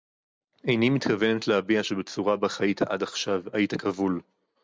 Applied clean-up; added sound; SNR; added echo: none; none; none; none.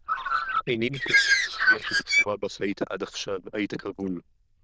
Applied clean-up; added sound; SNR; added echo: neural diffusion model UNIVERSE++.